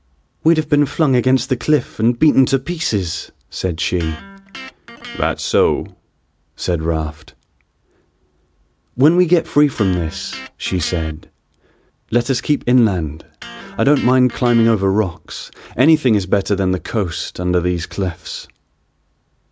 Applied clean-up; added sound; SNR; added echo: none; Electric guitar; 18 dB; none.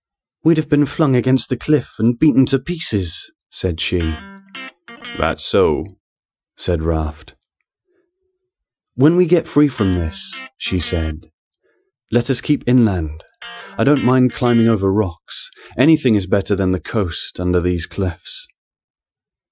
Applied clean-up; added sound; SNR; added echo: classical method Wiener filter.